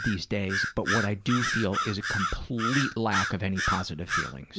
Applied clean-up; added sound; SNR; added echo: none; Bird vocalization, bird call, bird song; 2 dB; none.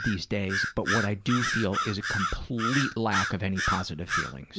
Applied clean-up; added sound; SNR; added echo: neural mask model Resemble Enhance denoiser.